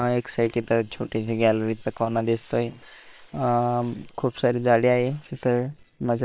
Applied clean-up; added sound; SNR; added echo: neural separator model SepFormer WHAM!.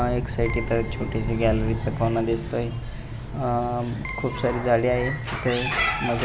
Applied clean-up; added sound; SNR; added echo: none; Keyboard (musical); 18 dB; none.